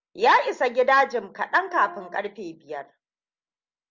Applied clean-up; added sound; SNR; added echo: none; Brass instrument; 19 dB; none.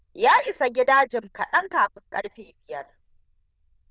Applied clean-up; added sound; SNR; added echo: neural diffusion model UNIVERSE++.